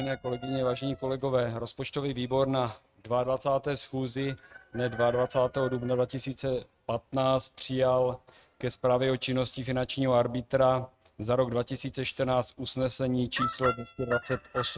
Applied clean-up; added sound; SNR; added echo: neural mask model RNNoise.